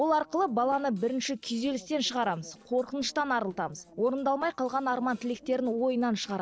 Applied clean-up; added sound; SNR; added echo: neural separator model SepFormer DNS4.